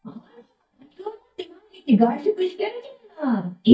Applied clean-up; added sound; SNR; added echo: neural mask model DeepFilterNet 3.